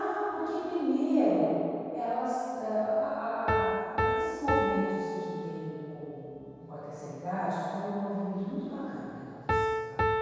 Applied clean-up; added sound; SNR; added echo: none; Piano; 3 dB; reverberation time 2.2 s.